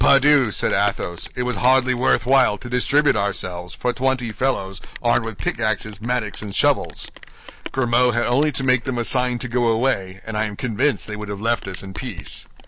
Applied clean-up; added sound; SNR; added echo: none; Rain; 20 dB; none.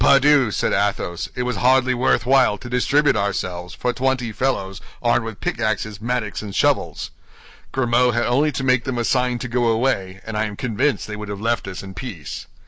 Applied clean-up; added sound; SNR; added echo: none; none; none; none.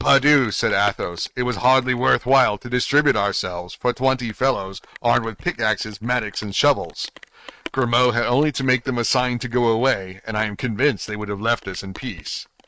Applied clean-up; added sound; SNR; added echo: neural mask model RNNoise.